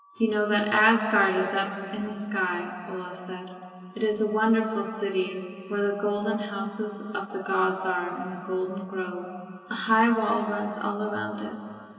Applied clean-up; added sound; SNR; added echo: none; none; none; reverberation time 2.7 s.